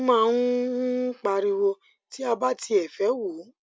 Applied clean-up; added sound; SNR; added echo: none; none; none; none.